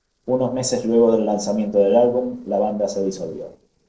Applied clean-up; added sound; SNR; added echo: neural separator model SepFormer DNS4.